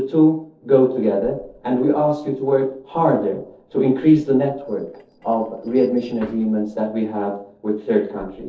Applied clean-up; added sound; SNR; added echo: neural separator model SepFormer DNS4.